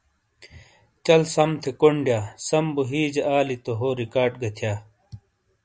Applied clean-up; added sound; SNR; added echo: none; none; none; none.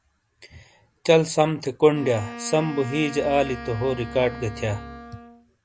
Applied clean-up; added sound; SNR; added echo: none; Wind instrument, woodwind instrument + Bowed string instrument; 14 dB; none.